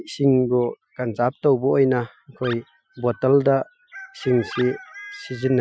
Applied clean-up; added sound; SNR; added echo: classical method Wiener filter.